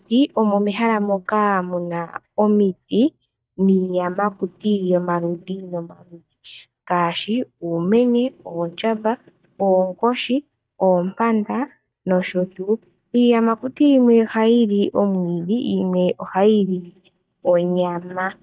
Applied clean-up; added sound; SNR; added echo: neural mask model DeepFilterNet 3.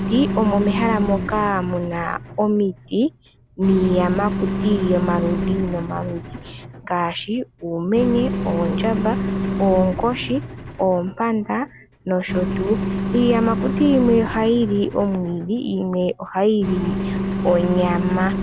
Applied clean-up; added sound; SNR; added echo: none; Engine; 4 dB; none.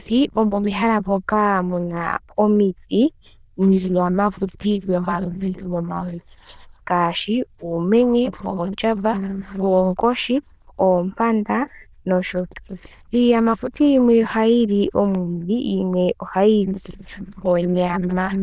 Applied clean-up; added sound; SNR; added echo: neural diffusion model UNIVERSE++.